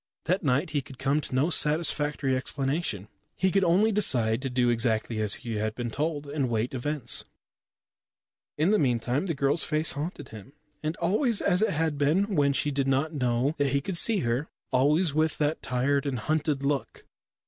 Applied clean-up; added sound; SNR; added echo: none; none; none; none.